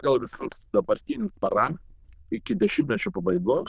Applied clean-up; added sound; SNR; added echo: neural diffusion model UNIVERSE++.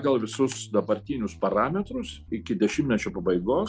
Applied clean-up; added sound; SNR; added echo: none; Bass guitar; 19 dB; none.